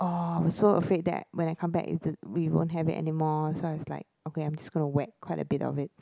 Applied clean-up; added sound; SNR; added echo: none; none; none; none.